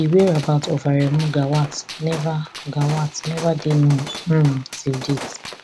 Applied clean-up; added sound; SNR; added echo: none; Gunshot, gunfire; 15 dB; none.